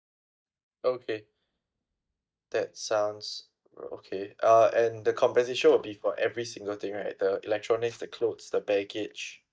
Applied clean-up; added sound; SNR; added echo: neural mask model DeepFilterNet 3.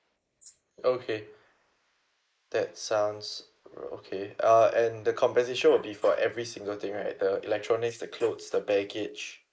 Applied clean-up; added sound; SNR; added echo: neural mask model Resemble Enhance denoiser.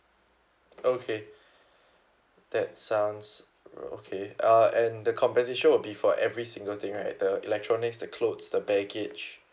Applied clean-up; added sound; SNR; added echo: none; none; none; none.